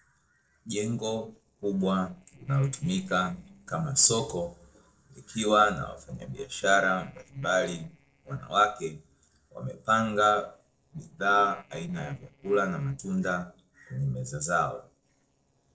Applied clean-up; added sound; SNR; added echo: neural separator model SepFormer DNS4.